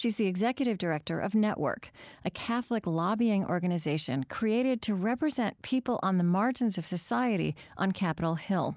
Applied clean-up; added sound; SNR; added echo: none; none; none; none.